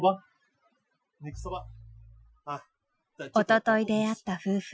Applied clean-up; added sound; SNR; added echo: classical method Wiener filter.